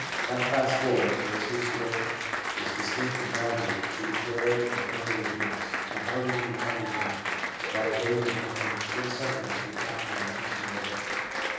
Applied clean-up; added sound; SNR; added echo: none; Applause; -1 dB; reverberation time 1.3 s.